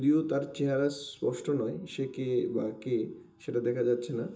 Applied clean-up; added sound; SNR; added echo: none; none; none; reverberation time 0.2 s.